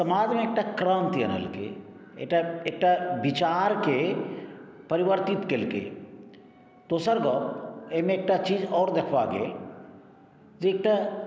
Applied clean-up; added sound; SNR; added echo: none; none; none; none.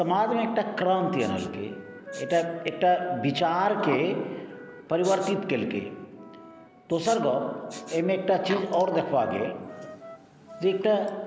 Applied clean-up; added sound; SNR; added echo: none; Respiratory sounds + Wind instrument, woodwind instrument; 15 dB; none.